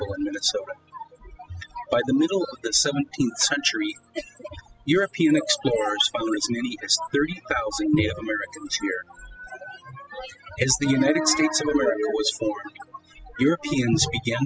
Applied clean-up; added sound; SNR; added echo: classical method spectral subtraction.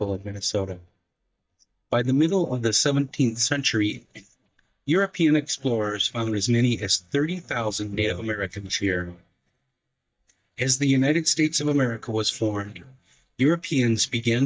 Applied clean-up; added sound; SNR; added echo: neural mask model DeepFilterNet 3.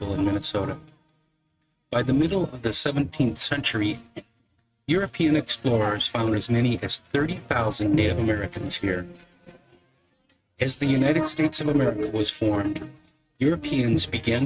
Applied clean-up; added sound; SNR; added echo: neural mask model RNNoise.